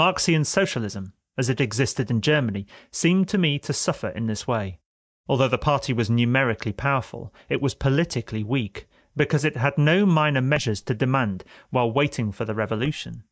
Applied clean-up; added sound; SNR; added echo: neural mask model DeepFilterNet 3.